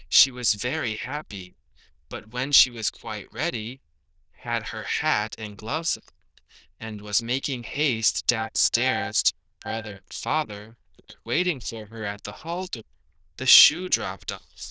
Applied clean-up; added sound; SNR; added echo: neural diffusion model UNIVERSE++.